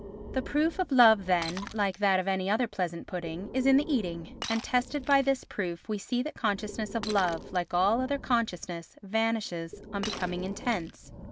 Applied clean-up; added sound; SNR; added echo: none; Breathing + Shatter; 14 dB; none.